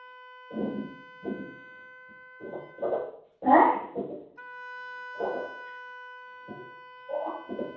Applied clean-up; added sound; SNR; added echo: none; Wind instrument, woodwind instrument; 15 dB; reverberation time 0.7 s.